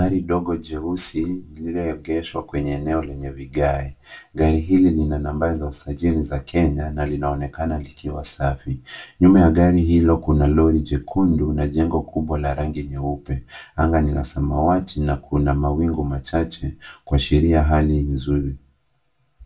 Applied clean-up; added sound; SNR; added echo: none; none; none; reverberation time 0.2 s.